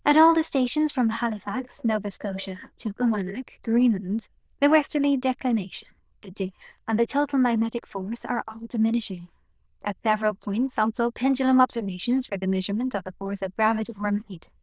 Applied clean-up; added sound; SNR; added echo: neural diffusion model UNIVERSE++.